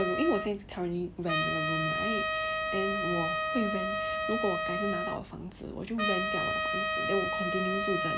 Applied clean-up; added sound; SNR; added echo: none; Trumpet; -2 dB; none.